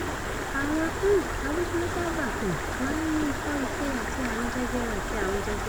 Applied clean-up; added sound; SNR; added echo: none; Stream; 0 dB; none.